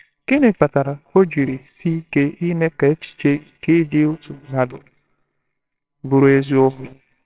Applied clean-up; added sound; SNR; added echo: neural separator model SepFormer WHAMR!.